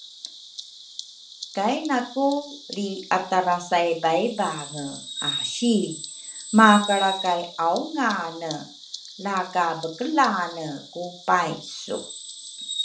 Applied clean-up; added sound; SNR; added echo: none; Bird vocalization, bird call, bird song; 12 dB; reverberation time 0.4 s.